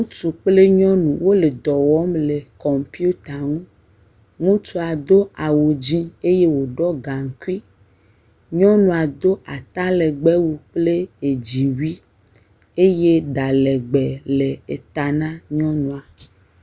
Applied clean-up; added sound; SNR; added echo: none; none; none; none.